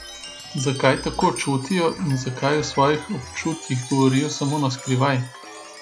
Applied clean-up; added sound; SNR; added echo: none; Chime; 14 dB; none.